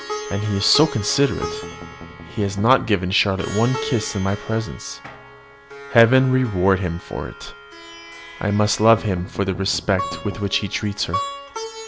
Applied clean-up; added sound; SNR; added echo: none; Strum + Plucked string instrument; 12 dB; none.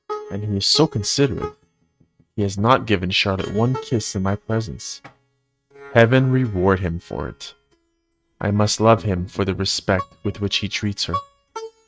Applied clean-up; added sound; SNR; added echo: neural mask model RNNoise.